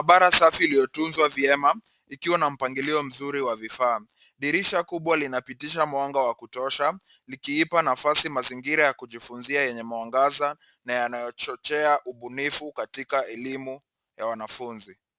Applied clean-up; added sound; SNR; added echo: none; none; none; none.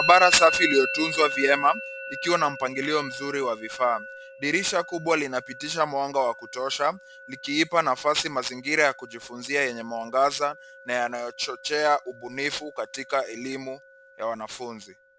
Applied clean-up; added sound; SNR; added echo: none; Musical instrument; 10 dB; none.